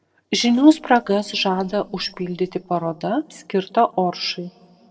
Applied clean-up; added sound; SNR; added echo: neural separator model SepFormer DNS4.